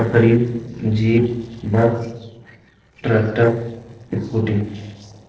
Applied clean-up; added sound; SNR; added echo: neural separator model SepFormer DNS4.